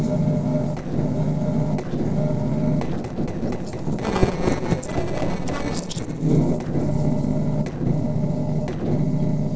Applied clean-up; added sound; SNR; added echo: neural separator model SepFormer DNS4.